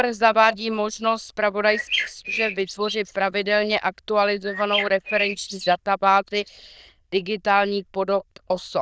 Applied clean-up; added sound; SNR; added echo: neural diffusion model UNIVERSE++.